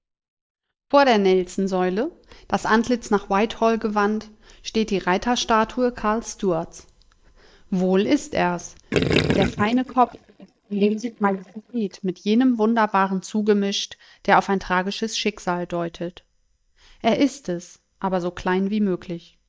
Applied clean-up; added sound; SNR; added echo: neural mask model DeepFilterNet 3.